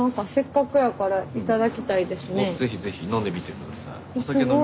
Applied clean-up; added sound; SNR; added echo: none; none; none; none.